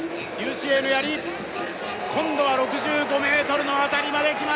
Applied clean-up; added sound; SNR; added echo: none; none; none; none.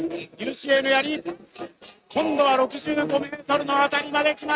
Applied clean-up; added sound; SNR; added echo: neural mask model RNNoise.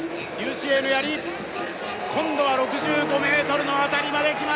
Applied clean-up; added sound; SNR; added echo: none; Acoustic guitar; 14 dB; none.